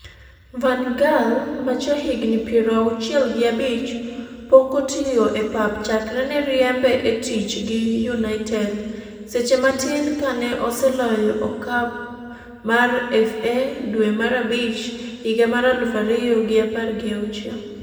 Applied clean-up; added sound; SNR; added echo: none; none; none; reverberation time 2.2 s.